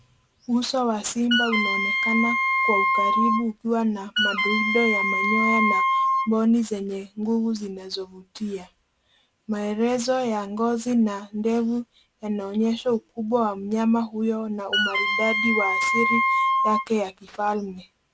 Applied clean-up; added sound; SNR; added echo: none; Wind instrument, woodwind instrument; -3 dB; none.